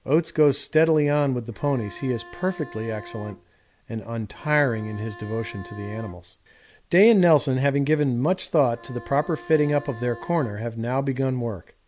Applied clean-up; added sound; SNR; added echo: none; Bowed string instrument; 20 dB; none.